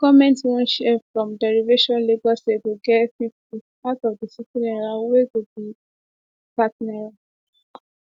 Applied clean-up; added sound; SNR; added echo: none; none; none; none.